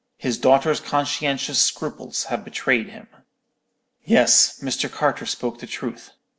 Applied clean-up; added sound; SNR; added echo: none; none; none; none.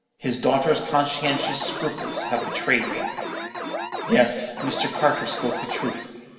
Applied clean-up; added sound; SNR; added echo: none; Alarm; 6 dB; reverberation time 2.3 s.